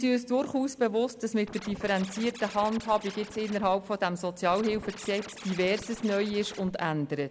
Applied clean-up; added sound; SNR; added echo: none; Scratching (performance technique); 15 dB; none.